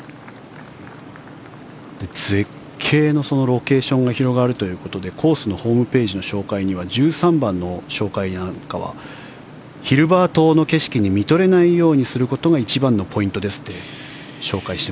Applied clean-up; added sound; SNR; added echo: none; none; none; none.